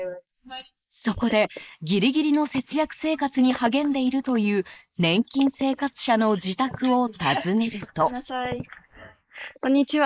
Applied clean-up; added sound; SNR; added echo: neural mask model Resemble Enhance denoiser.